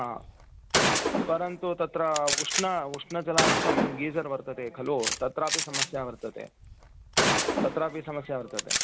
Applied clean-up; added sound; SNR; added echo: none; Gunshot, gunfire; -2 dB; none.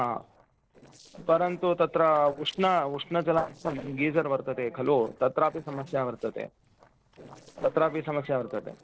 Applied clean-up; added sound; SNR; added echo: neural separator model SepFormer DNS4.